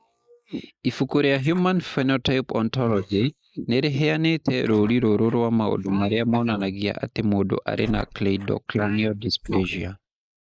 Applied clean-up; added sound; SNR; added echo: neural mask model Resemble Enhance denoiser.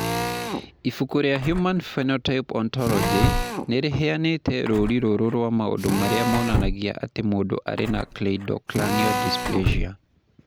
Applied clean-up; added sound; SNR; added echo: none; Drill + Door / Car; 4 dB; none.